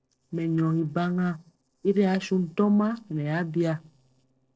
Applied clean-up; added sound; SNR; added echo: neural separator model SepFormer DNS4.